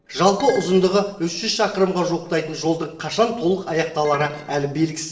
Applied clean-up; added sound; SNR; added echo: neural separator model SepFormer DNS4.